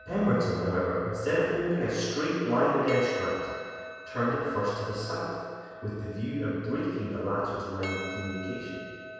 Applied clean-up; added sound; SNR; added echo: none; Percussion; 14 dB; reverberation time 1.9 s.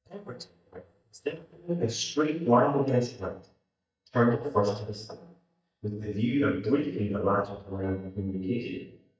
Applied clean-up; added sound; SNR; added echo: neural mask model DeepFilterNet 3.